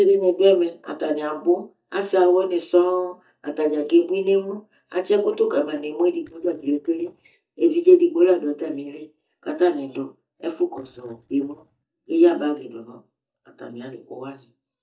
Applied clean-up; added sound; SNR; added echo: neural mask model DeepFilterNet 3.